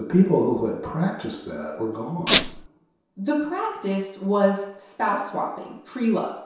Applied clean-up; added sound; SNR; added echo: none; Squeak; -3 dB; reverberation time 0.7 s.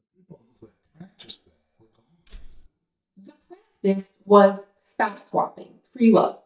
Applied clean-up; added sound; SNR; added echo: neural mask model DeepFilterNet 3.